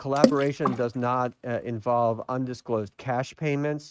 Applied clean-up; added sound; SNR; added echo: neural mask model RNNoise.